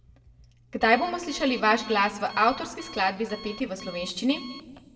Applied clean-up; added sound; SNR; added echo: none; Alarm; 18 dB; reverberation time 1.1 s.